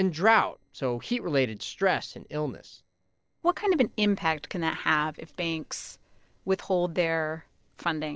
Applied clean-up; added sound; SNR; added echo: neural separator model SepFormer DNS4.